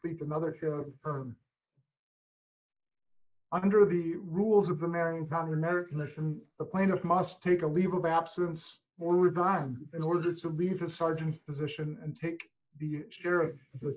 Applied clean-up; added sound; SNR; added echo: neural mask model Resemble Enhance denoiser.